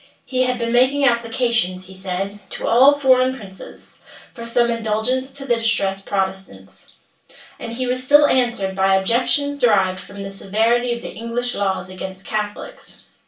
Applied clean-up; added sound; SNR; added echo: none; none; none; reverberation time 0.3 s.